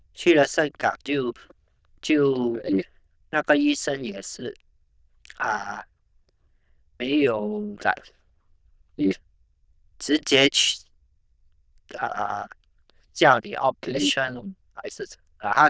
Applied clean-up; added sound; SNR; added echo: neural diffusion model UNIVERSE++.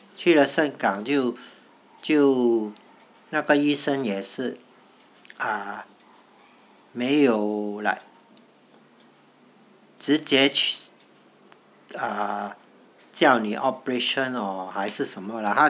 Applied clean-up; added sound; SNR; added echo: none; none; none; none.